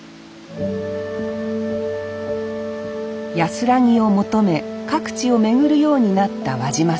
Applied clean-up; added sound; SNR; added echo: none; none; none; none.